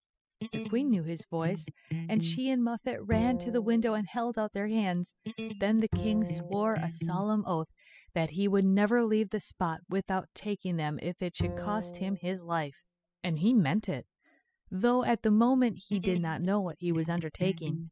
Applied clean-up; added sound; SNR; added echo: classical method spectral subtraction.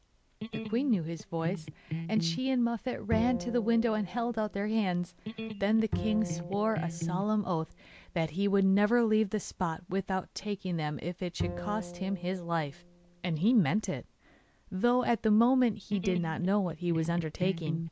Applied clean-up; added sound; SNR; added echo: none; Bowed string instrument + Electric guitar; 9 dB; none.